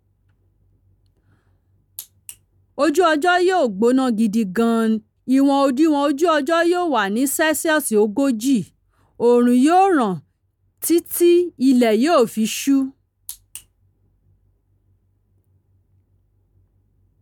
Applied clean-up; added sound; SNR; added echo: none; none; none; none.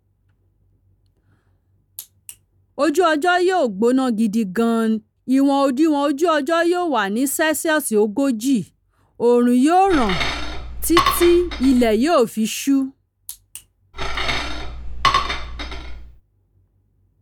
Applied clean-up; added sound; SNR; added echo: none; Cutlery, silverware / Dishes, pots, and pans; 3 dB; none.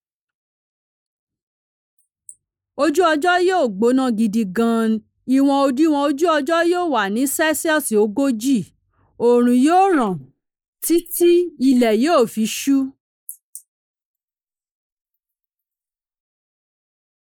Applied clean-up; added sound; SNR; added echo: neural mask model Resemble Enhance denoiser.